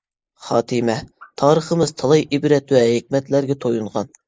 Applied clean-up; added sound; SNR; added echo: neural mask model Resemble Enhance denoiser.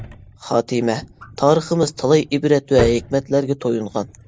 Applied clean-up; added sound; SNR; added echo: none; Drawer open or close; 14 dB; none.